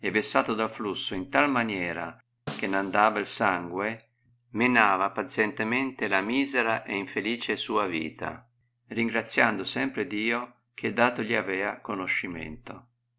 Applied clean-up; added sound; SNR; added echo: none; Snare drum; 17 dB; none.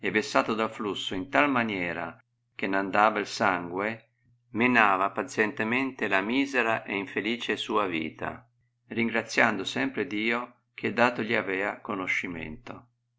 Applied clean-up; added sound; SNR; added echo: none; none; none; none.